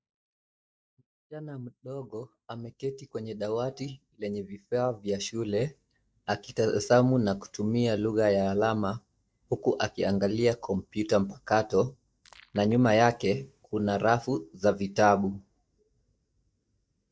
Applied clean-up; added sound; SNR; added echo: neural mask model DeepFilterNet 3.